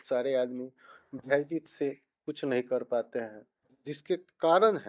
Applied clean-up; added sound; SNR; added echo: neural mask model DeepFilterNet 3.